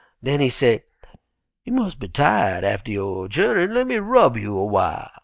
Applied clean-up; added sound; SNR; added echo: neural mask model DeepFilterNet 3.